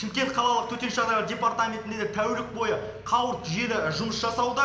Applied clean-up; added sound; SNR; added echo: none; none; none; reverberation time 0.8 s.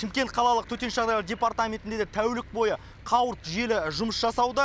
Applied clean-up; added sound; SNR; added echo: none; none; none; none.